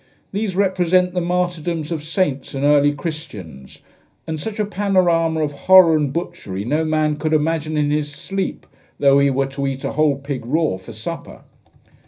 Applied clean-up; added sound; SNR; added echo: none; none; none; reverberation time 0.4 s.